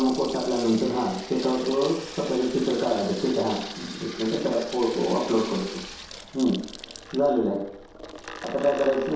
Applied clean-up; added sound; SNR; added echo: none; Sink (filling or washing) / Water tap, faucet; 14 dB; reverberation time 0.7 s.